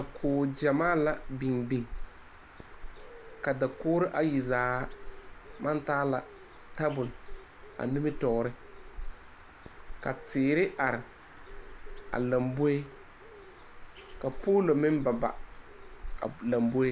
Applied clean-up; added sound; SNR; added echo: none; Bird; 12 dB; none.